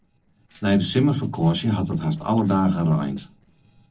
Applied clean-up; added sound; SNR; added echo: neural separator model SepFormer DNS4.